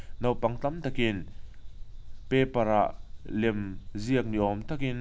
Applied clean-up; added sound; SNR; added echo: none; none; none; none.